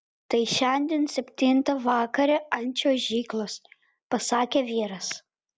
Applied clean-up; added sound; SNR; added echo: none; none; none; none.